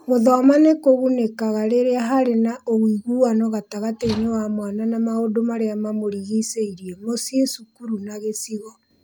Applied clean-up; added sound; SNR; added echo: none; Slam / Tools; 18 dB; none.